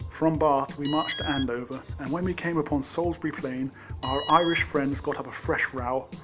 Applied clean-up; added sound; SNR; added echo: none; Alarm + Drum kit; 11 dB; none.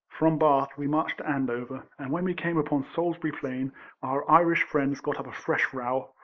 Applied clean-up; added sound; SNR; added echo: neural mask model Resemble Enhance denoiser.